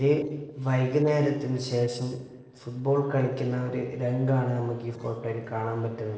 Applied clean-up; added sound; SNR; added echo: neural separator model SepFormer DNS4.